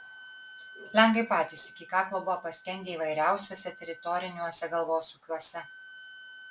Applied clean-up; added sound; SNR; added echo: none; Wind instrument, woodwind instrument; 20 dB; none.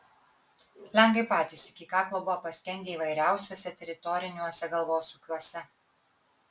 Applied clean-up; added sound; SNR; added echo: none; none; none; none.